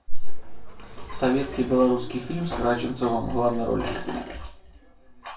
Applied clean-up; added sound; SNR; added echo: none; Motorcycle / Engine; 20 dB; reverberation time 0.2 s.